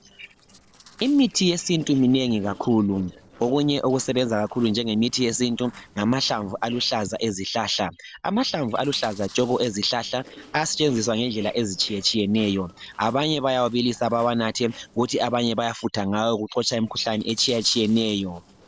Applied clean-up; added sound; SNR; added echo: neural separator model SepFormer DNS4.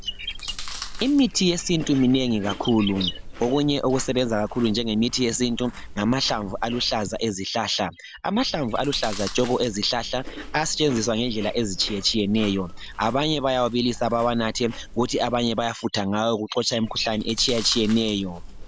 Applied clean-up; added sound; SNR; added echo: none; Chewing, mastication; 12 dB; none.